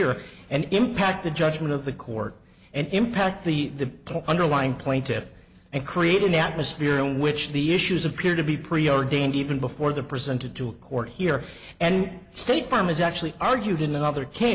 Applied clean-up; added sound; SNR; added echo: none; none; none; none.